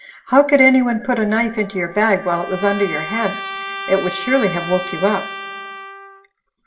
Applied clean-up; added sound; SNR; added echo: none; Trumpet; 12 dB; reverberation time 0.8 s.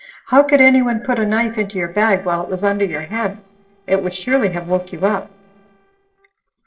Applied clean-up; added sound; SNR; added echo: neural separator model SepFormer DNS4.